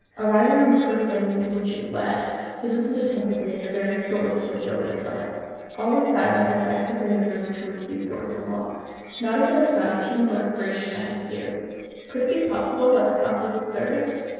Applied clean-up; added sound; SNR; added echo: neural separator model SepFormer DNS4.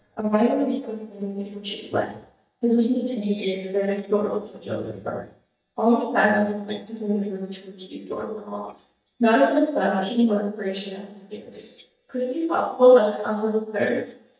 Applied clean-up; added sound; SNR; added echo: neural mask model DeepFilterNet 3.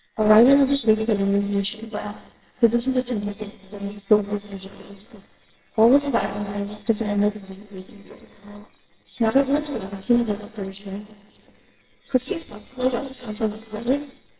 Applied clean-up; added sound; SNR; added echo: neural separator model SepFormer WHAMR!.